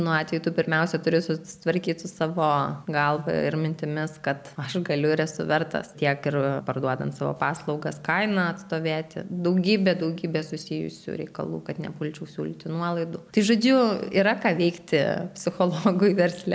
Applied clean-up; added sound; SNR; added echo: none; none; none; none.